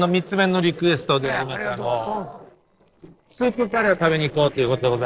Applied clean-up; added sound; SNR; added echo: neural separator model SepFormer DNS4.